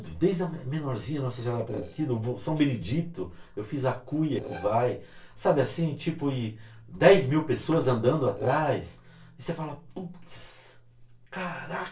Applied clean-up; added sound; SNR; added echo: neural separator model SepFormer DNS4.